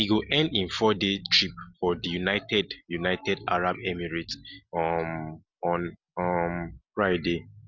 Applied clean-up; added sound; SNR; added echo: none; none; none; none.